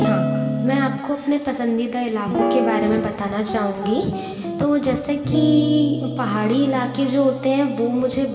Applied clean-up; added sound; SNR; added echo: none; Guitar; 5 dB; reverberation time 2.4 s.